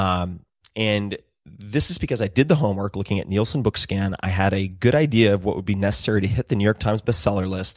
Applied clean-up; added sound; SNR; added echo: none; none; none; none.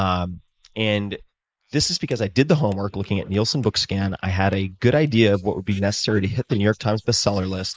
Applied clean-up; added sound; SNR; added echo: neural mask model Resemble Enhance denoiser.